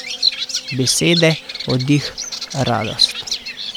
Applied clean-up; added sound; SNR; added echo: none; Bird vocalization, bird call, bird song; 3 dB; none.